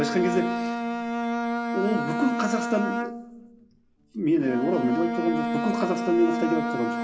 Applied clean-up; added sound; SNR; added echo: none; Bowed string instrument; 2 dB; reverberation time 1.7 s.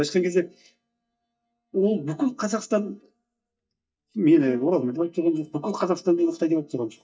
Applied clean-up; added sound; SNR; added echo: neural mask model DeepFilterNet 3.